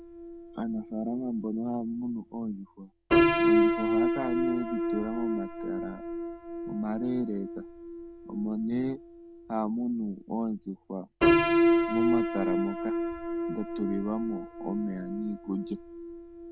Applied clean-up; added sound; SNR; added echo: none; Piano; -4 dB; none.